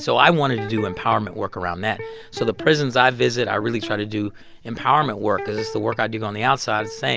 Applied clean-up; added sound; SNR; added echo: none; Electric guitar; 15 dB; none.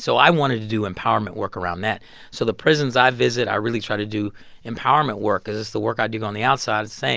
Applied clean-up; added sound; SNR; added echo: none; none; none; none.